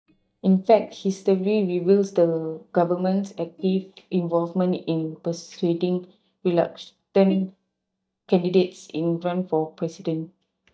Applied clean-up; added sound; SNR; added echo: neural mask model DeepFilterNet 3.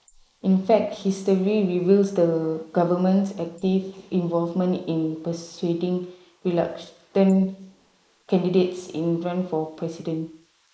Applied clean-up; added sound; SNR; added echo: neural mask model Resemble Enhance denoiser.